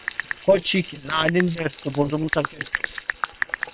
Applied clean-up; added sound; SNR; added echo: neural separator model SepFormer WHAM!.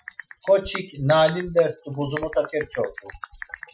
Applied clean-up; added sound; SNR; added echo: classical method Wiener filter.